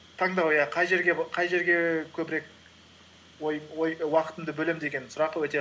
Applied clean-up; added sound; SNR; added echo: none; none; none; none.